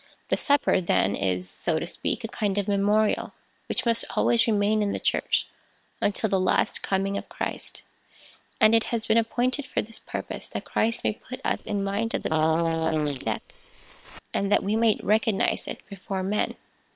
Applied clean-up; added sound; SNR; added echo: neural separator model SepFormer WHAM!.